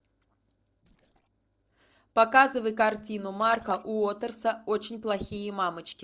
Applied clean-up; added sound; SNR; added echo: neural separator model SepFormer DNS4.